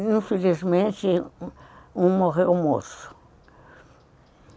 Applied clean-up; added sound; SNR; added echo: none; none; none; none.